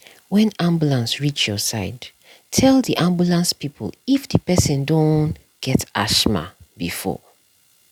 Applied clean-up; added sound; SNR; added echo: none; none; none; none.